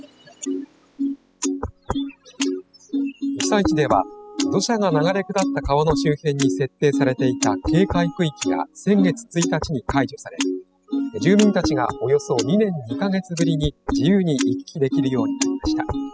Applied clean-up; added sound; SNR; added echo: classical method spectral subtraction.